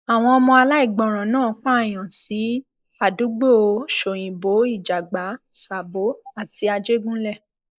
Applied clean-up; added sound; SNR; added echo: neural mask model Resemble Enhance denoiser.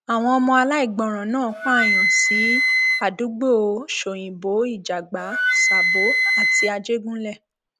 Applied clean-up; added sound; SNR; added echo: none; Wind instrument, woodwind instrument; -1 dB; none.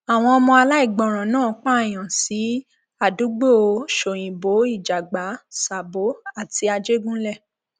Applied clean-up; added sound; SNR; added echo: none; none; none; none.